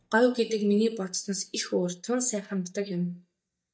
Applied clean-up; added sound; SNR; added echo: neural mask model DeepFilterNet 3.